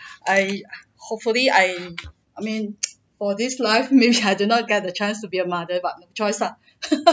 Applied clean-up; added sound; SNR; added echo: none; none; none; none.